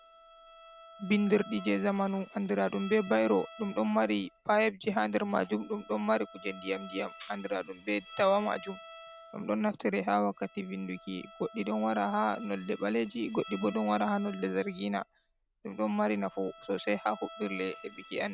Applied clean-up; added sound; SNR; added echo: none; Bowed string instrument; 19 dB; none.